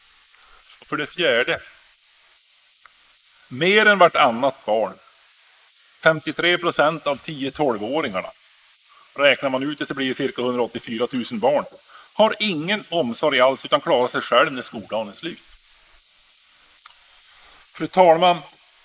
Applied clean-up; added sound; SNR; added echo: neural mask model Resemble Enhance denoiser.